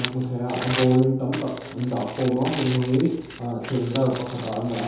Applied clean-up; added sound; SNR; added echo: none; Crumpling, crinkling; 12 dB; reverberation time 0.8 s.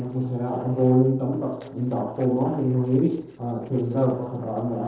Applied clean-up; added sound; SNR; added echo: neural separator model SepFormer DNS4.